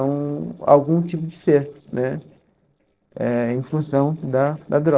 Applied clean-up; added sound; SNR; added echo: neural separator model SepFormer DNS4.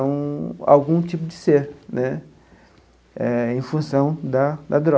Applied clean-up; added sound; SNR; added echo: none; none; none; none.